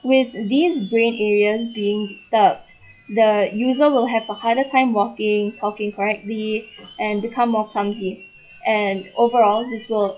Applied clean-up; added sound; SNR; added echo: classical method log-MMSE.